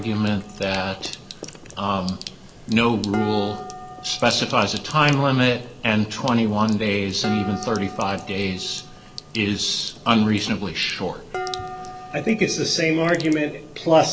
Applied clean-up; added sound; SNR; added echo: none; Sink (filling or washing) + Dishes, pots, and pans; 14 dB; none.